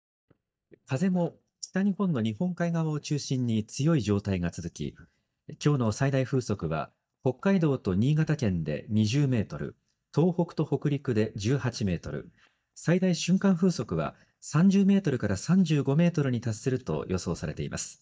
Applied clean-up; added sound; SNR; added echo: neural mask model DeepFilterNet 3.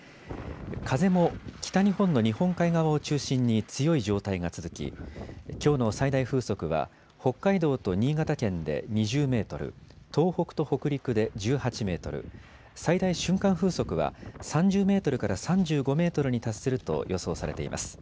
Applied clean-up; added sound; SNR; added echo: none; none; none; none.